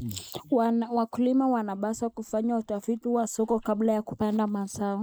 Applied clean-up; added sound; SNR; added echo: neural mask model Resemble Enhance denoiser.